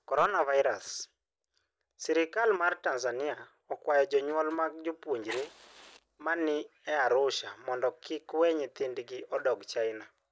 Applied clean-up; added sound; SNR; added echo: neural separator model SepFormer DNS4.